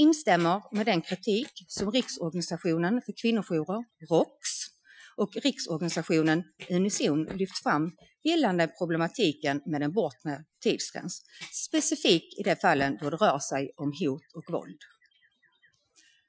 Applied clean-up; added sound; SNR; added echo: classical method Wiener filter.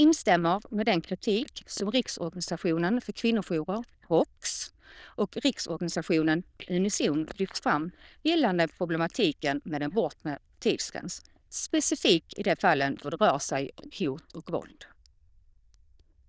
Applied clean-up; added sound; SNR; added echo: neural diffusion model UNIVERSE++.